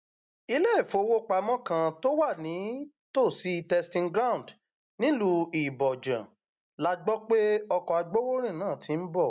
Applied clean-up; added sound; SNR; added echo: none; none; none; none.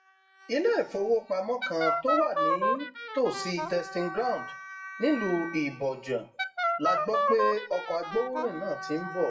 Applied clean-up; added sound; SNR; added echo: classical method WPE with log-MMSE.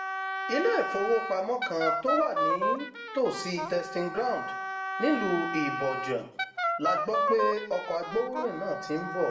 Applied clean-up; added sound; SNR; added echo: none; Wind instrument, woodwind instrument; 2 dB; reverberation time 0.6 s.